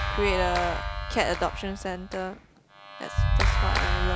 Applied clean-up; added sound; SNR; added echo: none; Clapping; -3 dB; none.